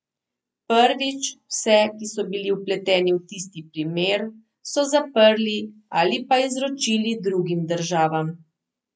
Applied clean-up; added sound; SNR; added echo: none; none; none; none.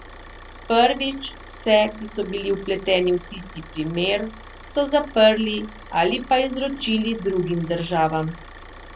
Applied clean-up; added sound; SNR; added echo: none; Idling / Car; 18 dB; none.